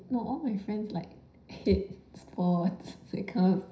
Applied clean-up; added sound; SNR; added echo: none; none; none; reverberation time 0.5 s.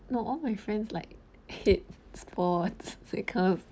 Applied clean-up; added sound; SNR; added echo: none; none; none; none.